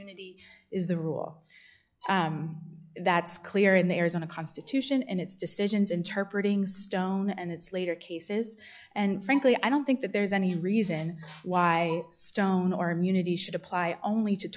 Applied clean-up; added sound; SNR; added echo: classical method log-MMSE.